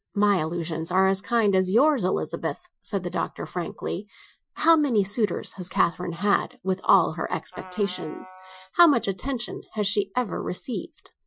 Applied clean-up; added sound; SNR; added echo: classical method Wiener filter.